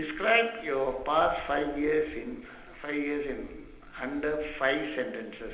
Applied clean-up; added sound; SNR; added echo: none; Bird / Dog; 19 dB; reverberation time 1.0 s.